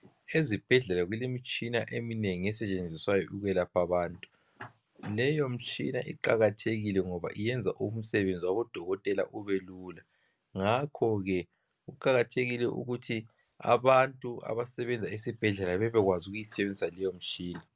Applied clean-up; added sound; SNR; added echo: none; none; none; none.